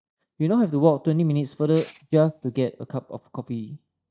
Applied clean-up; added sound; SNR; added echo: neural mask model DeepFilterNet 3.